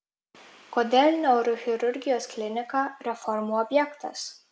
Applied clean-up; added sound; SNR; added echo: none; none; none; none.